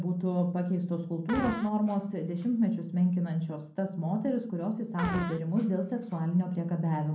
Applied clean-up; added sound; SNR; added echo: none; Fart; 13 dB; reverberation time 0.5 s.